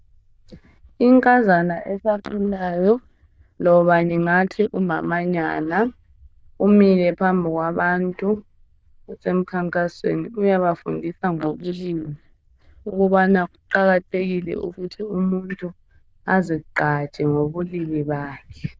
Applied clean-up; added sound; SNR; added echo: neural diffusion model UNIVERSE++.